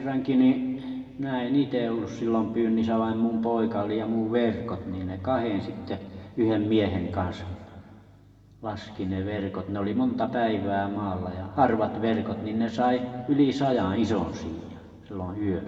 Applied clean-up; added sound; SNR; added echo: none; none; none; reverberation time 1.8 s.